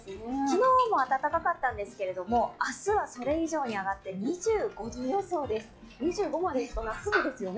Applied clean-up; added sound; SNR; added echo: classical method log-MMSE.